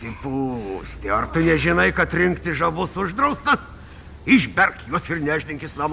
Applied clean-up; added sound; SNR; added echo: none; Car passing by / Idling / Accelerating, revving, vroom; 16 dB; none.